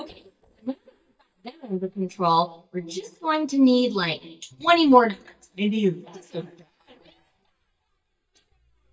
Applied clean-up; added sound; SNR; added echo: neural mask model DeepFilterNet 3.